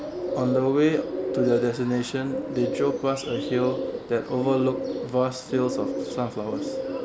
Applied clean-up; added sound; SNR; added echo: none; Bird; 5 dB; none.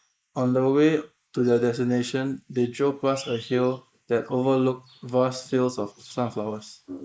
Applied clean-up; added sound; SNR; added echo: neural mask model Resemble Enhance denoiser.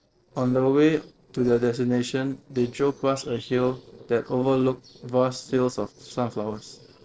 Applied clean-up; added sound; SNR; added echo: neural separator model SepFormer DNS4.